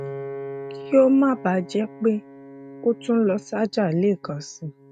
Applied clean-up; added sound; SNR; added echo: neural mask model RNNoise.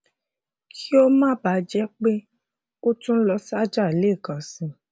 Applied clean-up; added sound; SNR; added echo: none; none; none; none.